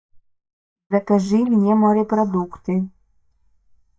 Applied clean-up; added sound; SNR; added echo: neural mask model DeepFilterNet 3.